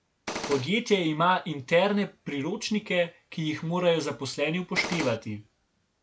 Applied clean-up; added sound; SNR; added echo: none; Gunshot, gunfire; 6 dB; none.